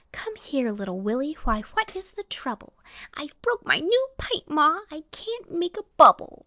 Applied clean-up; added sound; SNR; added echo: neural separator model SepFormer DNS4.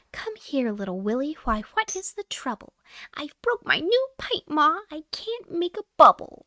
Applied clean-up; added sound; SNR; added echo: neural mask model RNNoise.